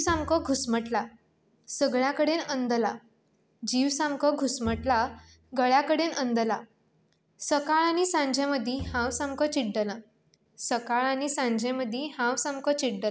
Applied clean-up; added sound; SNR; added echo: none; Bowed string instrument; 16 dB; none.